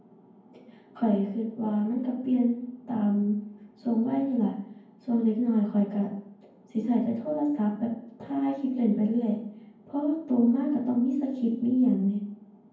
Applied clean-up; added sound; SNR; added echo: none; none; none; reverberation time 0.9 s.